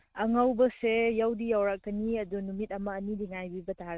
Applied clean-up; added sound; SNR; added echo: neural mask model RNNoise.